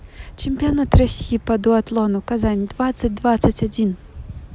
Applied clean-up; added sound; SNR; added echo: none; none; none; none.